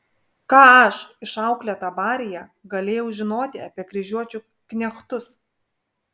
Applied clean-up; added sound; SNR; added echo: none; none; none; none.